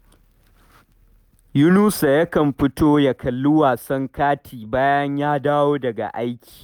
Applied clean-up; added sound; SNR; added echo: none; none; none; none.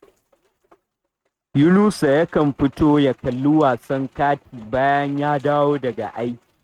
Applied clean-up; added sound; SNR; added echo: neural mask model RNNoise.